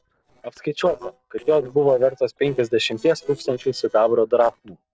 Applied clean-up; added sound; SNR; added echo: neural separator model SepFormer DNS4.